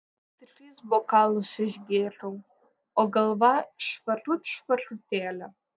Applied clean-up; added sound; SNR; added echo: none; none; none; none.